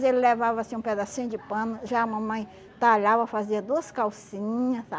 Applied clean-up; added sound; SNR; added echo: none; none; none; none.